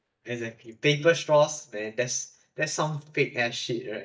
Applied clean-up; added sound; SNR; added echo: neural mask model DeepFilterNet 3.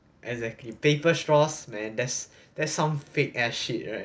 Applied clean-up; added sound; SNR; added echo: none; none; none; none.